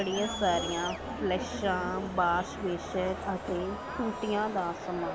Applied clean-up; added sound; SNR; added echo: none; Crowd; 7 dB; none.